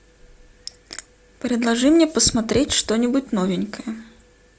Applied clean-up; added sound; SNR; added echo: none; none; none; none.